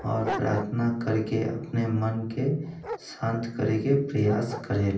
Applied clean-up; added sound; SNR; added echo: none; Dog; 13 dB; reverberation time 0.6 s.